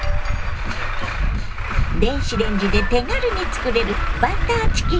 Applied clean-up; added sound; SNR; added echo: none; Truck; -4 dB; reverberation time 0.2 s.